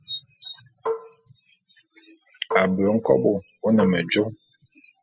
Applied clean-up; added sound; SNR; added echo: classical method spectral subtraction.